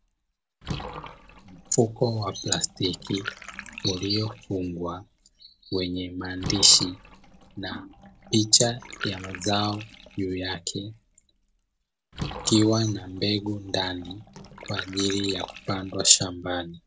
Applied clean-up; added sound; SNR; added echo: none; Bathtub (filling or washing) / Water; 15 dB; none.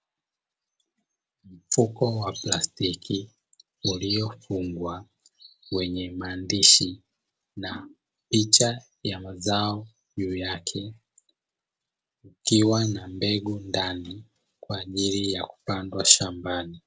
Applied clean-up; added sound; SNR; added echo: none; none; none; none.